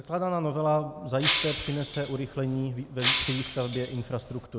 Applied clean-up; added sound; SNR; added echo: none; Shatter; -4 dB; none.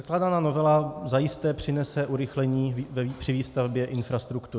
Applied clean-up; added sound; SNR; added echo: none; none; none; none.